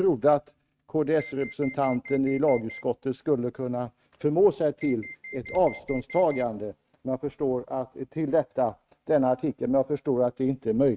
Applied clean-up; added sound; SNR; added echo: neural mask model RNNoise.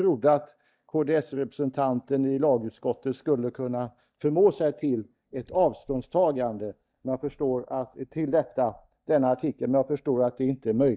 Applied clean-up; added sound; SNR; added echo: neural mask model DeepFilterNet 3.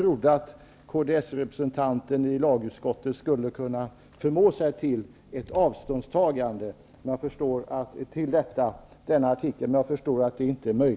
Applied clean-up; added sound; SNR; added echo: none; none; none; none.